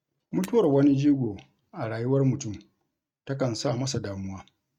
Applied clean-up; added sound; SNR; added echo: neural mask model RNNoise.